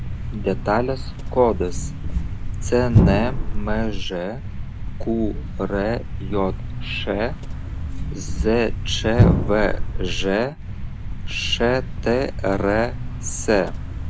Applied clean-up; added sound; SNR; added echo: none; Thump, thud; -1 dB; none.